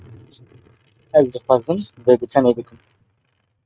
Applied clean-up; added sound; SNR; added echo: neural mask model RNNoise.